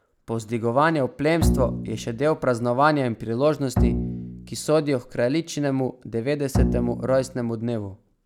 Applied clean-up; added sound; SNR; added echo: none; Bowed string instrument; 3 dB; none.